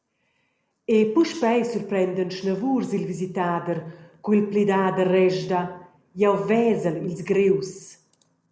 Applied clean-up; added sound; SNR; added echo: none; none; none; none.